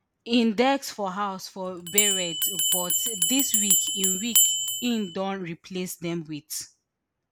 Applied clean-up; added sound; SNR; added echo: none; Bell; -5 dB; none.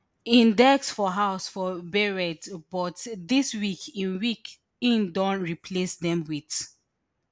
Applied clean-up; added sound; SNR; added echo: none; none; none; none.